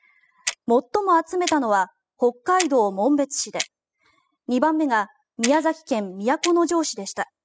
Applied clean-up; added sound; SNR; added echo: classical method spectral subtraction.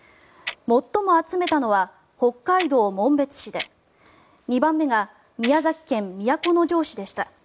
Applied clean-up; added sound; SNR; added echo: none; Clock; 13 dB; none.